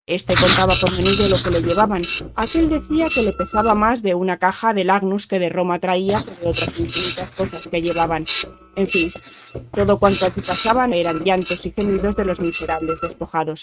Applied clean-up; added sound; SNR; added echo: neural mask model RNNoise.